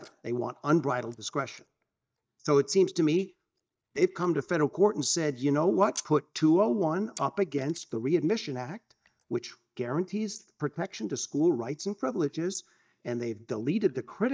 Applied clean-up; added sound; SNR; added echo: neural mask model DeepFilterNet 3.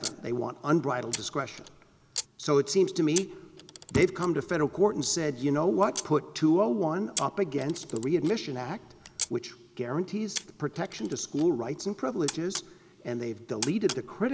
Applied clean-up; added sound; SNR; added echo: none; Camera; 13 dB; none.